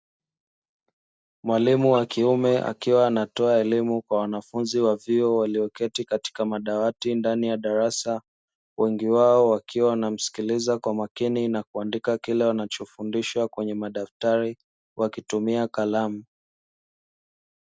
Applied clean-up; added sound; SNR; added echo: none; none; none; none.